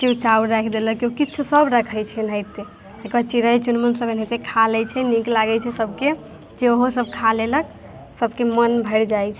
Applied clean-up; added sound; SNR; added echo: none; none; none; none.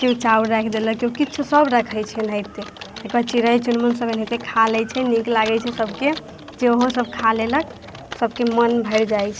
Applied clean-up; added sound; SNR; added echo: none; Typing; 17 dB; none.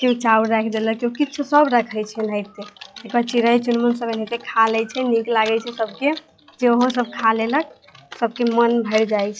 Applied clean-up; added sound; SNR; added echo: classical method log-MMSE.